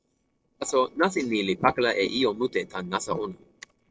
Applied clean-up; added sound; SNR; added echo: neural separator model SepFormer DNS4.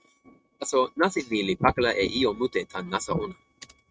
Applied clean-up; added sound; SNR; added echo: neural mask model RNNoise.